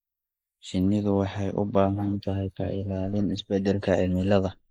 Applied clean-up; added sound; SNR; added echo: neural mask model Resemble Enhance denoiser.